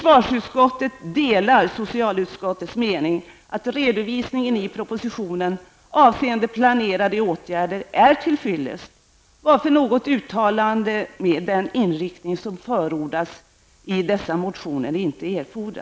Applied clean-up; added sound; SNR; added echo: none; none; none; none.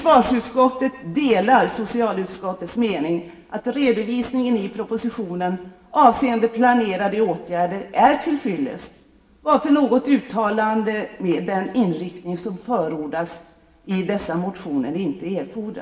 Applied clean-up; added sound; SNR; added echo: none; none; none; reverberation time 1.6 s.